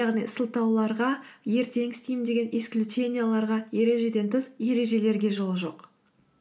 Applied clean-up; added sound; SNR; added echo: none; none; none; none.